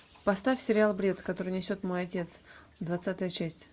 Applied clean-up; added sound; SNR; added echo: none; none; none; none.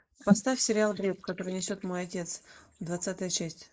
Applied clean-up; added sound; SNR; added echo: neural mask model Resemble Enhance denoiser.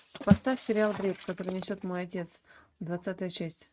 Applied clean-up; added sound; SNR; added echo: neural mask model RNNoise.